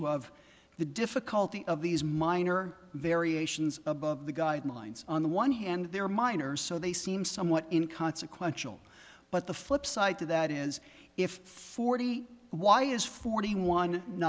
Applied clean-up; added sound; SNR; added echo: none; none; none; none.